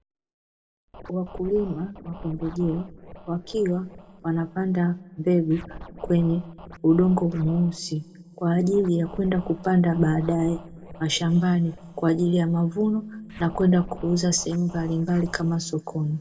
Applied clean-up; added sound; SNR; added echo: none; Scratching (performance technique); 18 dB; reverberation time 1.0 s.